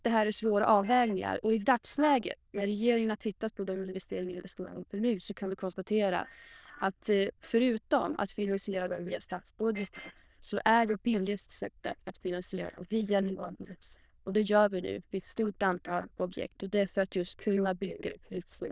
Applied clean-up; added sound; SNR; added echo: neural diffusion model UNIVERSE++.